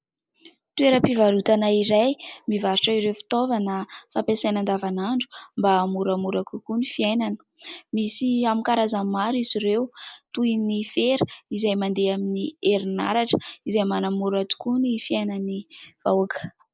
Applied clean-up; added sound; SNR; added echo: neural mask model Resemble Enhance denoiser.